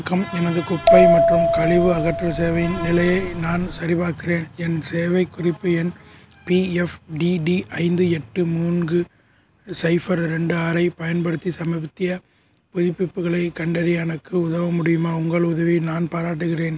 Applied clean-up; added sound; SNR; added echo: none; Bell; -2 dB; none.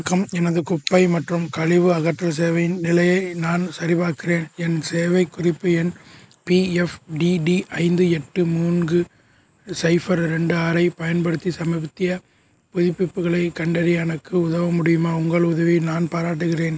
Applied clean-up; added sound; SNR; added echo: neural mask model Resemble Enhance denoiser.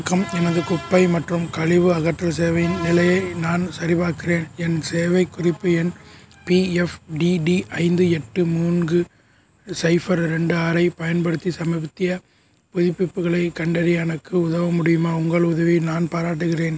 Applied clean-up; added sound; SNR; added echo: none; none; none; none.